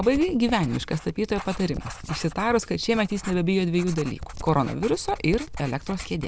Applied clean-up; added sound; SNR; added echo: none; Writing; 13 dB; none.